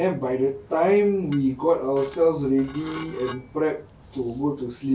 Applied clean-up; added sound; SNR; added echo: none; Dishes, pots, and pans / Glass; 18 dB; none.